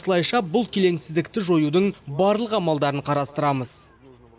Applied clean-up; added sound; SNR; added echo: none; none; none; none.